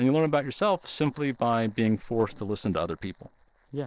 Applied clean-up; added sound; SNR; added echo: neural separator model SepFormer DNS4.